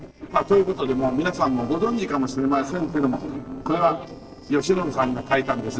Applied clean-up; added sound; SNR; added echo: neural separator model SepFormer DNS4.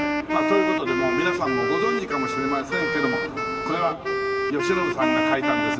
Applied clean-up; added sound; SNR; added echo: none; Wind instrument, woodwind instrument; -2 dB; reverberation time 1.9 s.